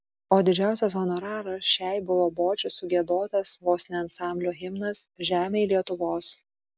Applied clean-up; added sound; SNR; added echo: none; none; none; none.